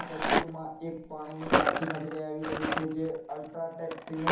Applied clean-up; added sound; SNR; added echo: none; Rattle; -5 dB; reverberation time 0.7 s.